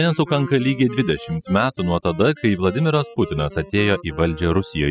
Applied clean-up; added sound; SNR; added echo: classical method spectral subtraction.